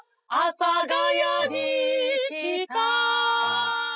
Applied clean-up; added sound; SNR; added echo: classical method spectral subtraction.